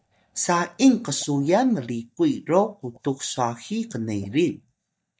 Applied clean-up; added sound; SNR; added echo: neural mask model DeepFilterNet 3.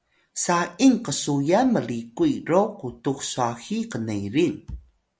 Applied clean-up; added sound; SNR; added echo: none; none; none; none.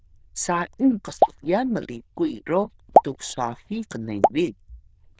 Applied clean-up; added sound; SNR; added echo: neural diffusion model UNIVERSE++.